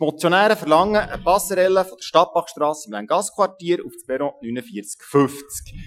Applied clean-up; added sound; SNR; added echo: classical method Wiener filter.